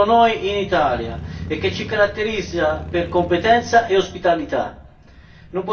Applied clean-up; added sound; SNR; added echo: none; Motorcycle / Crow; 14 dB; reverberation time 0.3 s.